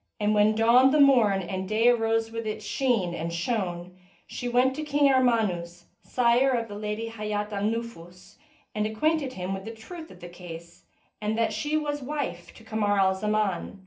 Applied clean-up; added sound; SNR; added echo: none; none; none; reverberation time 0.3 s.